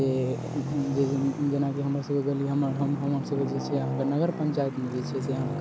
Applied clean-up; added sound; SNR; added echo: none; Traffic noise, roadway noise; 6 dB; none.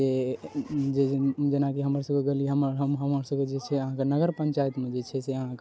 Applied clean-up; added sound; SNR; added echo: none; none; none; none.